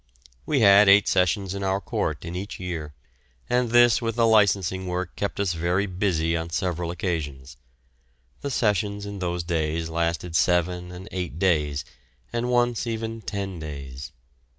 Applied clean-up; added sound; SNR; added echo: none; none; none; none.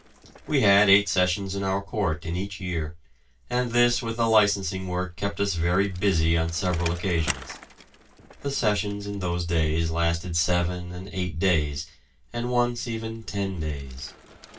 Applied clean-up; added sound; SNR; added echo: none; Bicycle; 20 dB; reverberation time 0.1 s.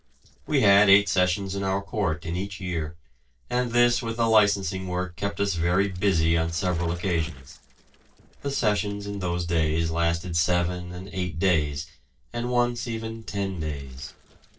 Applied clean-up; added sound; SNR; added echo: neural separator model SepFormer DNS4.